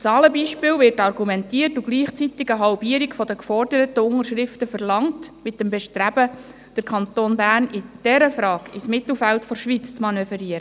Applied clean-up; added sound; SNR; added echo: none; none; none; none.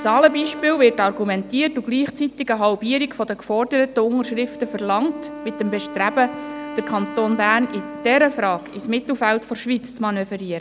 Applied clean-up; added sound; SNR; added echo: none; Wind instrument, woodwind instrument; 14 dB; none.